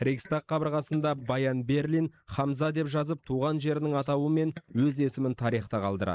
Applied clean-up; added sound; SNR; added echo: neural mask model Resemble Enhance denoiser.